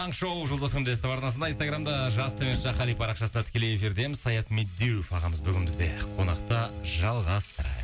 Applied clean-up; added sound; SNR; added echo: none; Bowed string instrument; 14 dB; none.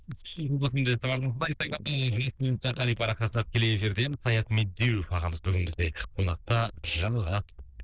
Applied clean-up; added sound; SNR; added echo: neural diffusion model UNIVERSE++.